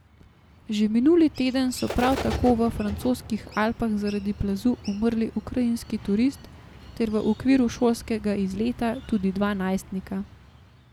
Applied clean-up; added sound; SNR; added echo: none; Bird; 14 dB; none.